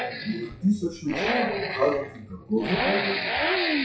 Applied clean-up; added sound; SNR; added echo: classical method WPE with log-MMSE.